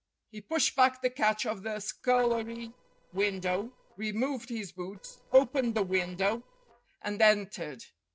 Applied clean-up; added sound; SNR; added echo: neural separator model SepFormer DNS4.